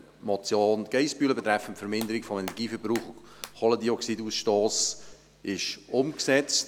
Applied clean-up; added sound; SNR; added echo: none; Hands; 18 dB; none.